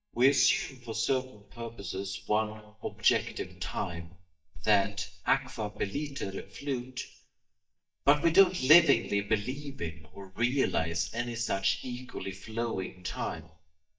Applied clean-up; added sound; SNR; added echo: neural mask model DeepFilterNet 3.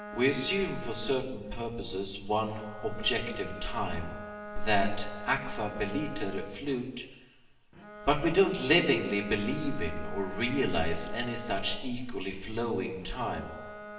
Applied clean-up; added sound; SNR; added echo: none; Bowed string instrument; 13 dB; reverberation time 1.1 s.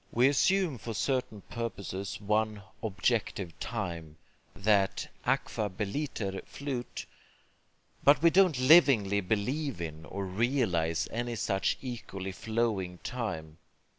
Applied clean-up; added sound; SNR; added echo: none; none; none; none.